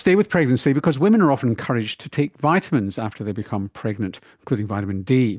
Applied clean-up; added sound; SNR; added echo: none; none; none; none.